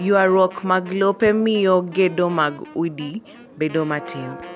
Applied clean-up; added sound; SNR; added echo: none; Church bell + Wind instrument, woodwind instrument; 19 dB; none.